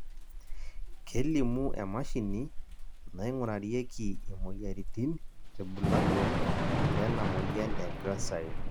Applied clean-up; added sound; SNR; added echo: none; Thunder / Rain; -4 dB; none.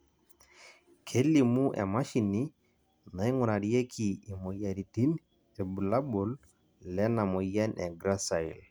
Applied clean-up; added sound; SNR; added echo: none; none; none; none.